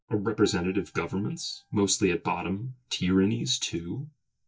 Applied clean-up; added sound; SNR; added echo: neural mask model DeepFilterNet 3.